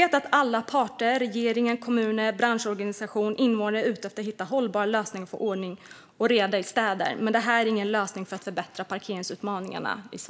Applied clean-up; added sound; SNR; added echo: none; none; none; none.